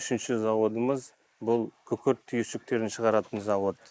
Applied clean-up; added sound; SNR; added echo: neural mask model Resemble Enhance denoiser.